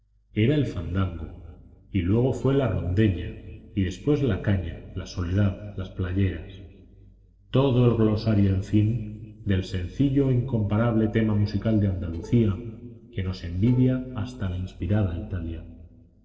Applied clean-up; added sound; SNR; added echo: neural separator model SepFormer DNS4.